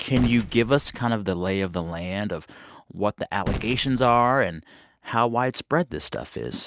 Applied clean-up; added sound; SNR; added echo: none; Gunshot, gunfire; 13 dB; none.